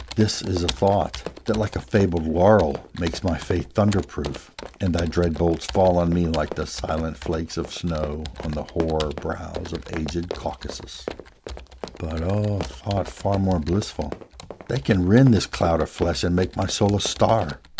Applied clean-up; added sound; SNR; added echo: none; Run + Computer keyboard; 13 dB; none.